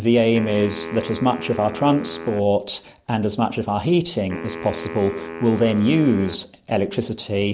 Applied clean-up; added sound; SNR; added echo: none; Wind instrument, woodwind instrument; 14 dB; none.